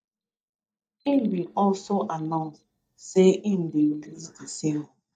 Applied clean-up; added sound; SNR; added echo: neural mask model DeepFilterNet 3.